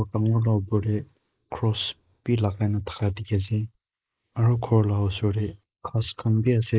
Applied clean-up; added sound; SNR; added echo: neural mask model Resemble Enhance denoiser.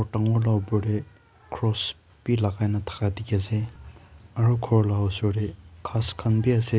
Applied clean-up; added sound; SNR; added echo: none; none; none; none.